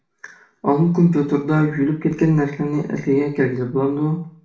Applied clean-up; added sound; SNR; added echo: none; none; none; reverberation time 0.4 s.